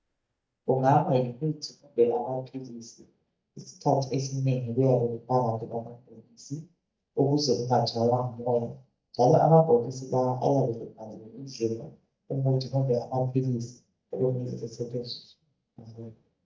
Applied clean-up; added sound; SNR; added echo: neural mask model DeepFilterNet 3.